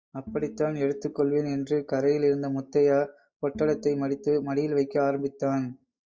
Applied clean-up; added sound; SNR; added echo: neural mask model DeepFilterNet 3.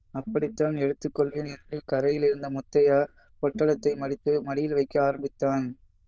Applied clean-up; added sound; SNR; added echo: neural diffusion model UNIVERSE++.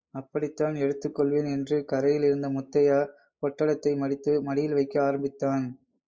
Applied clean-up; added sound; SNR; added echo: neural mask model Resemble Enhance denoiser.